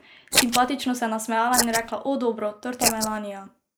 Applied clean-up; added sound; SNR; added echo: neural mask model Resemble Enhance denoiser.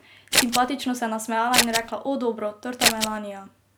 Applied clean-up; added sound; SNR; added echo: none; Scissors; -4 dB; none.